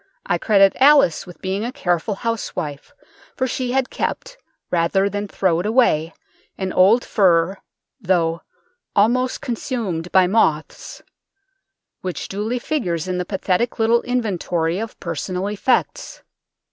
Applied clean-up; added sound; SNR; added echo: none; none; none; none.